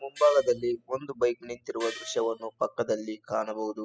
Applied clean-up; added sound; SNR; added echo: classical method spectral subtraction.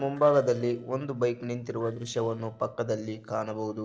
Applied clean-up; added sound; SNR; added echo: neural separator model SepFormer DNS4.